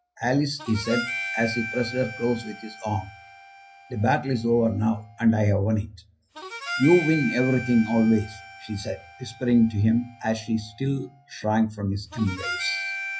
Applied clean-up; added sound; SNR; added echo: none; Harmonica; 11 dB; reverberation time 0.5 s.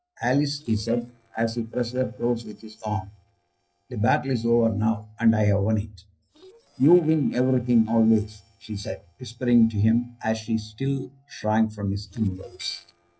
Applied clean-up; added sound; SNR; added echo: neural separator model SepFormer DNS4.